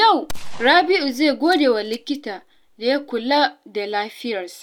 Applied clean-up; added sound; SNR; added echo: none; Gunshot, gunfire; 12 dB; none.